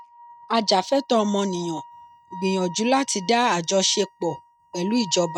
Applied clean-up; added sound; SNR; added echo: neural mask model RNNoise.